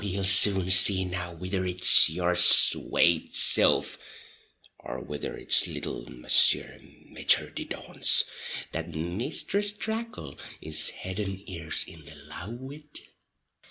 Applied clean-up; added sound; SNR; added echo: none; none; none; none.